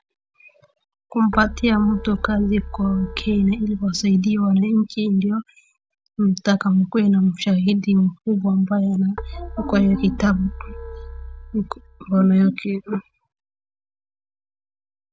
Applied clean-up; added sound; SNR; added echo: none; Keyboard (musical); 14 dB; none.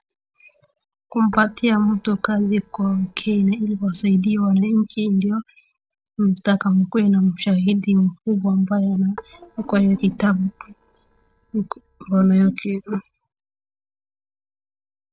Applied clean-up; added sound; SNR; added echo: neural separator model SepFormer DNS4.